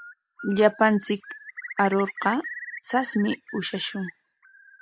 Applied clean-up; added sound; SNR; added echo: none; Bird; 14 dB; none.